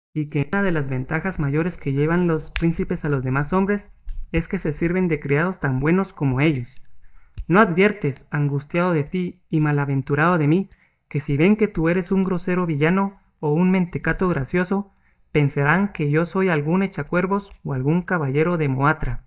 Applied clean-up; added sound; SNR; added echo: neural mask model DeepFilterNet 3.